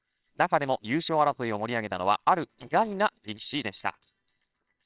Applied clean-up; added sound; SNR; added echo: neural separator model SepFormer WHAMR!.